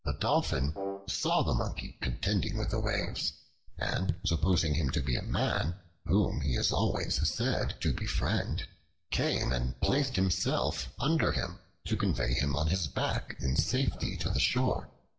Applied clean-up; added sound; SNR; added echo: none; Raindrop / Drip + Brass instrument; 11 dB; none.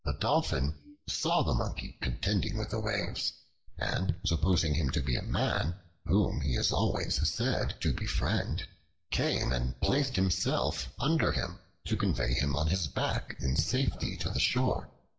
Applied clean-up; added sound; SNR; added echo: neural mask model Resemble Enhance denoiser.